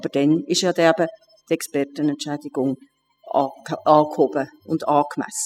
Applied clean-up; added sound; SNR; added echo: classical method spectral subtraction.